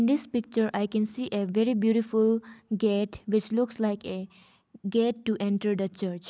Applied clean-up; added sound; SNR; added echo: none; none; none; none.